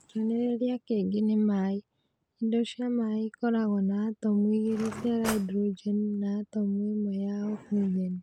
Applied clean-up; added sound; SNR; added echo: none; Cutlery, silverware / Drawer open or close; 11 dB; none.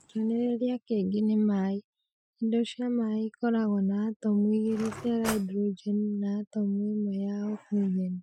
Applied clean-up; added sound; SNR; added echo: classical method Wiener filter.